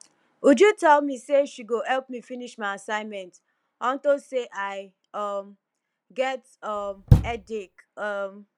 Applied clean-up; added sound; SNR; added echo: none; Knock; -3 dB; none.